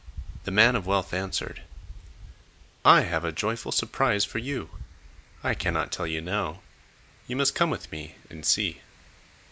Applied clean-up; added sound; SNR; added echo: none; Wind; 15 dB; none.